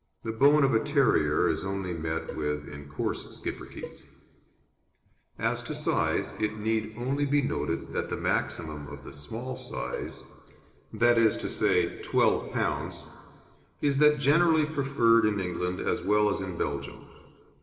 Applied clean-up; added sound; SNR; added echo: neural separator model SepFormer DNS4.